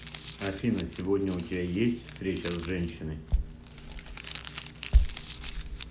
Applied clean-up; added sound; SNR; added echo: none; Crumpling, crinkling; 11 dB; reverberation time 1.0 s.